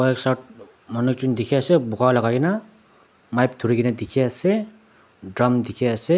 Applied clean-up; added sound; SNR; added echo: none; none; none; none.